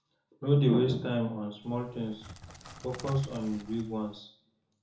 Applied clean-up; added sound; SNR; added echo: none; Crackle; 17 dB; reverberation time 0.7 s.